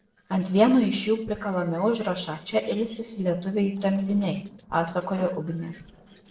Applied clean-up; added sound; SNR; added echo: neural separator model SepFormer DNS4.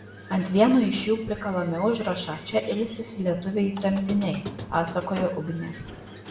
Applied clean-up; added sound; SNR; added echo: none; Squeak; 15 dB; reverberation time 0.7 s.